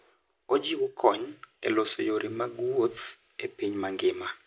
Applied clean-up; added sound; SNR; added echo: none; none; none; none.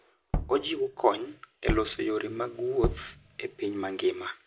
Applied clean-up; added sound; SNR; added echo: none; Tap / Bass drum; 5 dB; none.